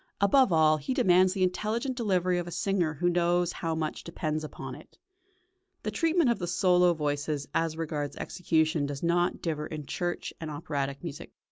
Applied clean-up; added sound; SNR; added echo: none; none; none; none.